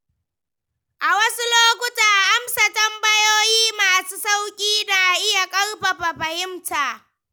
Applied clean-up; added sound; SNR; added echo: none; none; none; none.